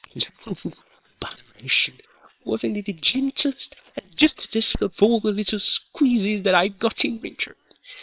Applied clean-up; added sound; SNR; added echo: neural separator model SepFormer WHAM!.